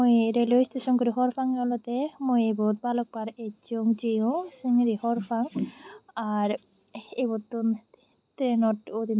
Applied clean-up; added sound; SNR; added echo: none; none; none; none.